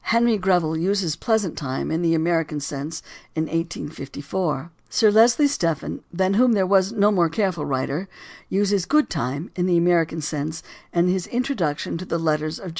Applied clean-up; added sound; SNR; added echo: none; none; none; none.